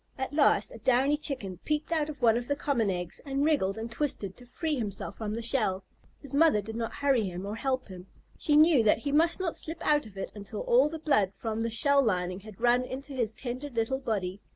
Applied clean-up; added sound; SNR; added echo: none; none; none; none.